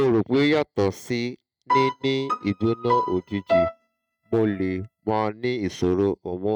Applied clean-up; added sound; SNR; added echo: neural mask model RNNoise.